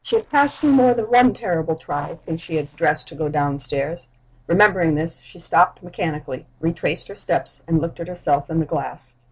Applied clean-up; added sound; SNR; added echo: neural separator model SepFormer DNS4.